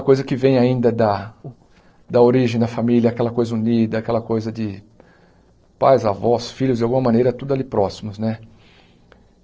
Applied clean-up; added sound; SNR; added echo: neural separator model SepFormer DNS4.